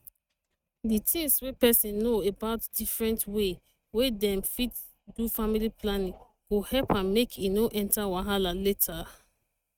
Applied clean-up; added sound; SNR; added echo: neural mask model RNNoise.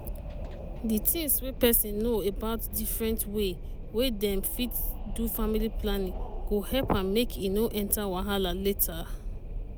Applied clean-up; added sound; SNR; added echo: none; Wind; 5 dB; none.